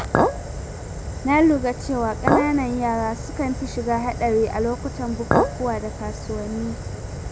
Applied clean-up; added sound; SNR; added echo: none; Chink, clink + Fire; 2 dB; none.